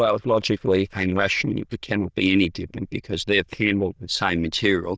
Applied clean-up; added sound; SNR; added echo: neural diffusion model UNIVERSE++.